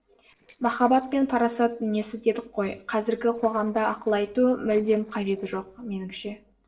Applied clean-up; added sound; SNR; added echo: neural separator model SepFormer DNS4.